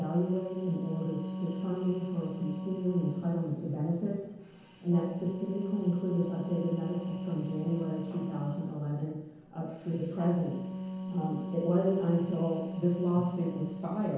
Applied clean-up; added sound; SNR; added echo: none; Wind instrument, woodwind instrument; 6 dB; reverberation time 0.9 s.